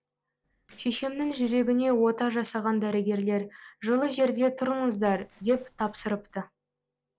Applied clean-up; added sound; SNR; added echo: neural separator model SepFormer DNS4.